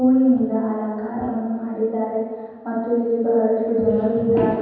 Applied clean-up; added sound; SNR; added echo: none; none; none; reverberation time 1.2 s.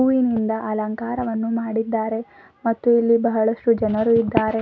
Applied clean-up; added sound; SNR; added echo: none; none; none; none.